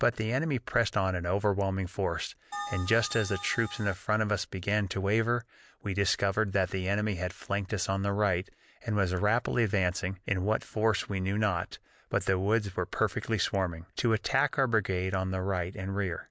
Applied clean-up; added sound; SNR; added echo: none; Bell; 11 dB; none.